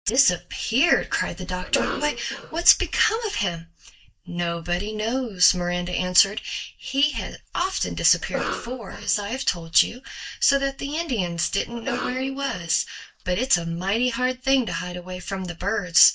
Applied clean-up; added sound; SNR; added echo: neural mask model DeepFilterNet 3.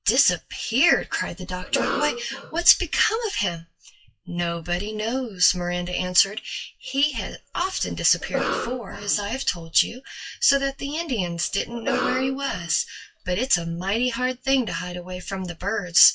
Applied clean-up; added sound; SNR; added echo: classical method WPE with log-MMSE.